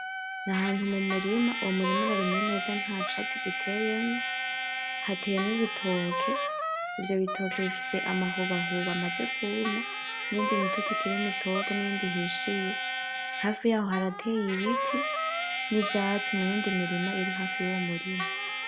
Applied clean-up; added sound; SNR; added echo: none; Wind instrument, woodwind instrument + Trumpet; 1 dB; none.